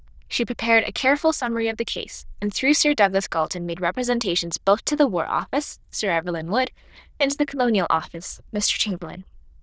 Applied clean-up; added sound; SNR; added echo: neural diffusion model UNIVERSE++.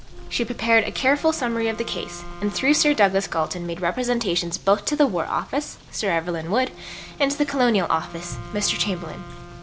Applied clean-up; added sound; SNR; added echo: none; Motor vehicle (road) / Rain + Wind instrument, woodwind instrument; 16 dB; none.